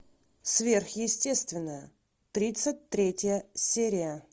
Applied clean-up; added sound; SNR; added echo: none; none; none; none.